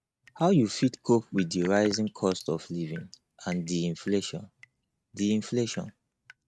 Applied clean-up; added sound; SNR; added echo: neural mask model RNNoise.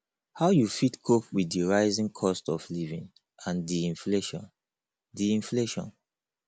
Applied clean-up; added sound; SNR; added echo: none; none; none; none.